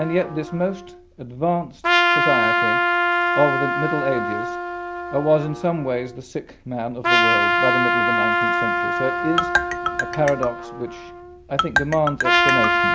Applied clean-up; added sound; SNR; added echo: none; Trumpet + Marimba, xylophone; -3 dB; none.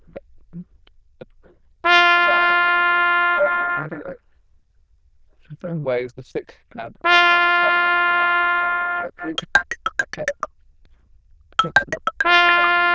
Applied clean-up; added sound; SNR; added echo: neural diffusion model UNIVERSE++.